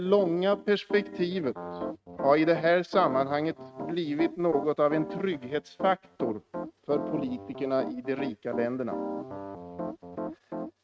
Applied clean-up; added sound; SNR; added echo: neural mask model RNNoise.